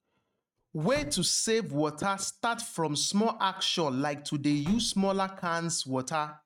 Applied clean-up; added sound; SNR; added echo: neural mask model RNNoise.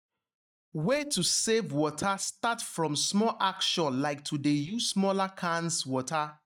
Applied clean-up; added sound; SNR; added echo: neural mask model DeepFilterNet 3.